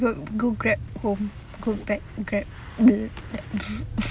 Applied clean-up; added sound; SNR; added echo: none; none; none; none.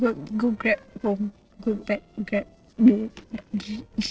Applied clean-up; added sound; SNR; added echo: neural separator model SepFormer DNS4.